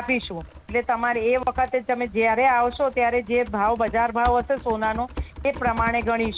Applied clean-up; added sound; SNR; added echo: none; Typing; 14 dB; none.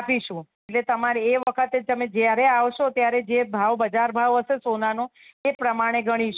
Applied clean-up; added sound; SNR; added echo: none; none; none; none.